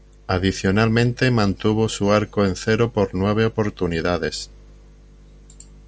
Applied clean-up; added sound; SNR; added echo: none; none; none; none.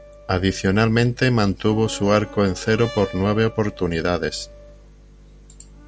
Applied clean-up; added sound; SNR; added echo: none; Acoustic guitar + Brass instrument; 20 dB; none.